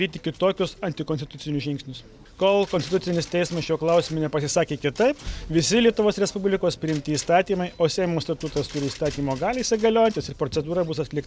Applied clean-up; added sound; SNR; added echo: none; none; none; none.